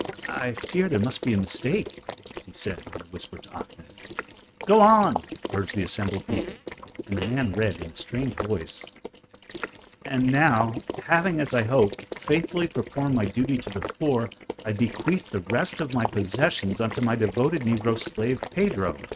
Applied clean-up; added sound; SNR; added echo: neural mask model RNNoise.